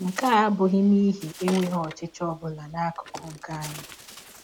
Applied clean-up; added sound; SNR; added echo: none; Bird; 17 dB; none.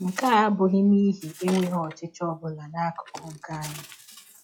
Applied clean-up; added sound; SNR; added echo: classical method log-MMSE.